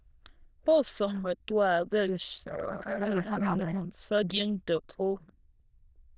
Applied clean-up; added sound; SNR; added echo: neural diffusion model UNIVERSE++.